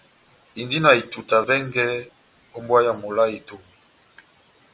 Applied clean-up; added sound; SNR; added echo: none; none; none; none.